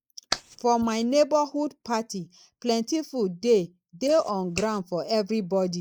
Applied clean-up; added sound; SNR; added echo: neural mask model Resemble Enhance denoiser.